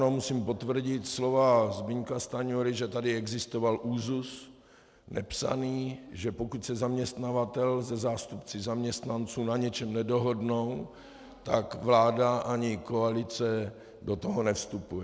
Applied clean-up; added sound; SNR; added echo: none; none; none; none.